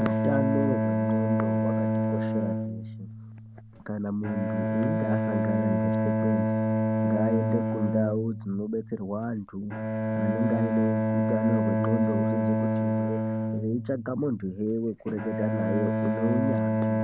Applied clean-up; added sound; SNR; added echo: none; Bowed string instrument; -4 dB; none.